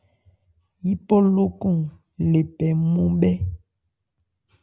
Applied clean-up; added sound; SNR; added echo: none; none; none; none.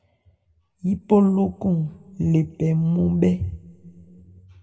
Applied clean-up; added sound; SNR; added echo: none; none; none; reverberation time 1.6 s.